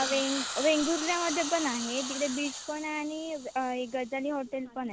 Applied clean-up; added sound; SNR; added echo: none; Hiss; 7 dB; none.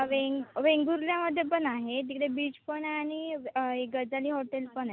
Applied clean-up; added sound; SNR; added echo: none; none; none; none.